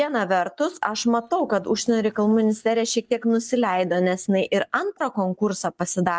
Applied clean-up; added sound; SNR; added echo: neural mask model DeepFilterNet 3.